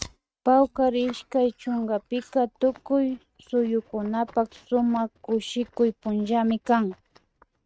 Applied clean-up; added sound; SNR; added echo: neural mask model RNNoise.